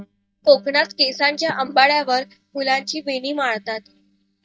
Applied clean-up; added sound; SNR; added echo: neural mask model DeepFilterNet 3.